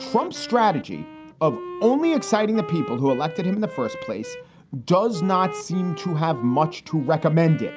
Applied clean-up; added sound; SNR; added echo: none; Wind instrument, woodwind instrument; 14 dB; none.